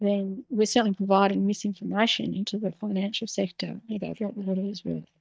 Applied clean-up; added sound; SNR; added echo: neural mask model DeepFilterNet 3.